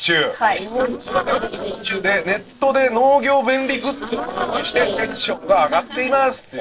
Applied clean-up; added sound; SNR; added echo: neural separator model SepFormer DNS4.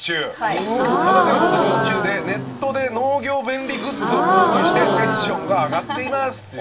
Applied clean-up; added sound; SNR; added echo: none; Gasp; -2 dB; reverberation time 0.2 s.